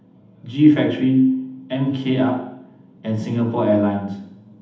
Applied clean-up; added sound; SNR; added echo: none; none; none; reverberation time 0.8 s.